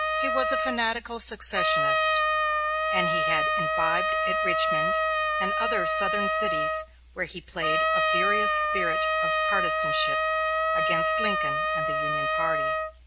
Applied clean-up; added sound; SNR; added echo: none; Trumpet; 0 dB; none.